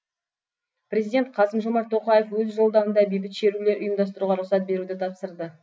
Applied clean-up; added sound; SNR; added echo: none; none; none; none.